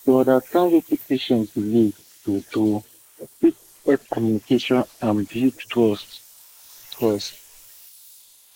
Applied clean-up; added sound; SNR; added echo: neural mask model Resemble Enhance denoiser.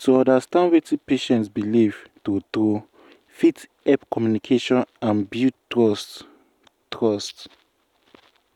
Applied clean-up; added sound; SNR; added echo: none; none; none; none.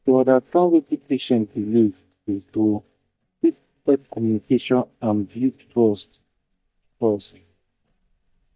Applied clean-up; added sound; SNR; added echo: neural mask model DeepFilterNet 3.